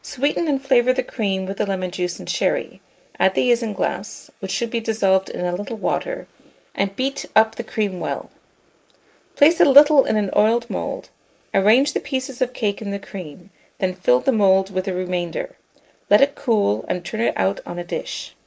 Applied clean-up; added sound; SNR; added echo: neural mask model Resemble Enhance denoiser.